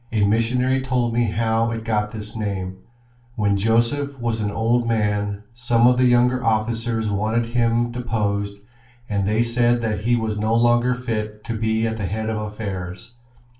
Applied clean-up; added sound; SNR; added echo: none; none; none; reverberation time 0.3 s.